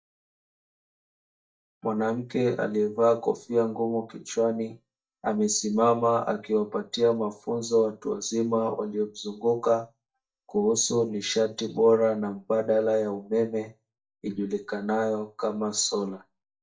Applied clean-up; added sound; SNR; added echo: neural mask model DeepFilterNet 3.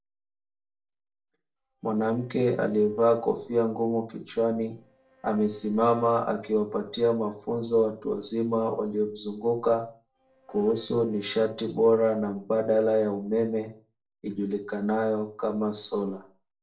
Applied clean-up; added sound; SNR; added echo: neural separator model SepFormer DNS4.